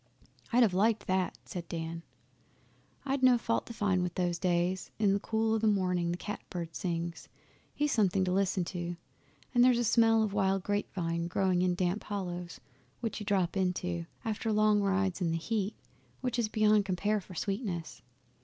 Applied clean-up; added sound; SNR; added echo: none; none; none; none.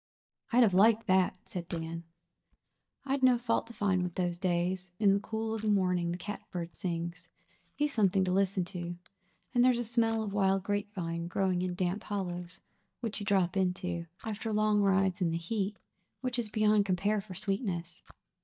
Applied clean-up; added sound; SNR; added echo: neural mask model DeepFilterNet 3.